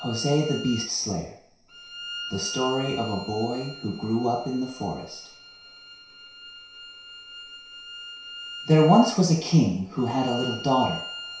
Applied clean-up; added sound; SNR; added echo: none; Bowed string instrument; 14 dB; reverberation time 0.6 s.